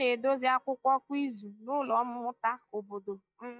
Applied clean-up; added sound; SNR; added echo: neural mask model DeepFilterNet 3.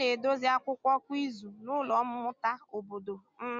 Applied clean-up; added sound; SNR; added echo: none; none; none; none.